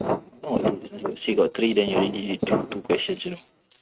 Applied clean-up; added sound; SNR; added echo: neural mask model RNNoise.